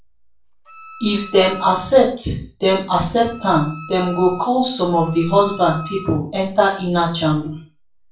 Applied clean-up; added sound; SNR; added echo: none; Wind instrument, woodwind instrument; 18 dB; reverberation time 0.3 s.